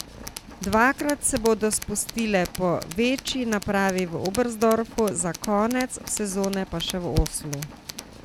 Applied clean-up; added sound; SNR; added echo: none; Purr + Tools; 11 dB; none.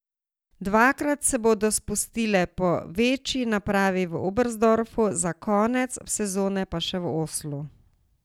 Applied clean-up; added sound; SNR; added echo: none; none; none; none.